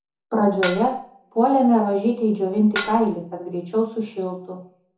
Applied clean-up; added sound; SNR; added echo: none; Dishes, pots, and pans; 10 dB; reverberation time 0.7 s.